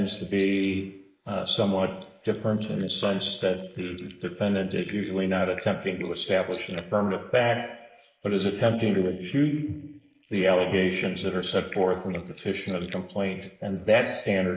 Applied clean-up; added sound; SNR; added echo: neural mask model Resemble Enhance denoiser.